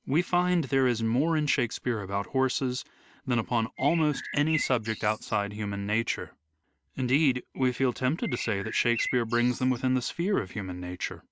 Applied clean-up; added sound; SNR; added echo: none; Bird; 10 dB; none.